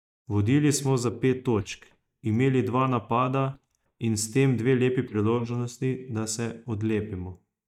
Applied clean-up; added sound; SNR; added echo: neural mask model DeepFilterNet 3.